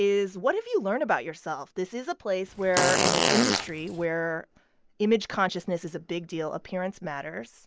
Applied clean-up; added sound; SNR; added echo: none; Fart; -3 dB; none.